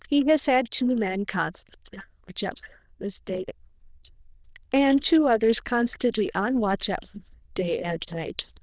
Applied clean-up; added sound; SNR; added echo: neural diffusion model UNIVERSE++.